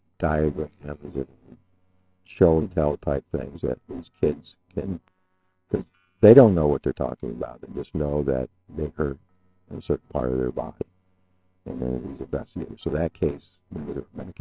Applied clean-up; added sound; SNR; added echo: neural separator model SepFormer WHAMR!.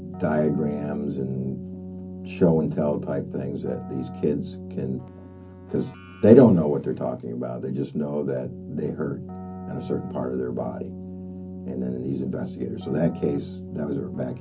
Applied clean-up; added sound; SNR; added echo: none; Keyboard (musical); 12 dB; reverberation time 0.4 s.